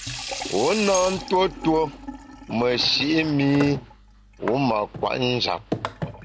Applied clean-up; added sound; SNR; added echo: none; Sink (filling or washing) / Water tap, faucet + Bell; 10 dB; none.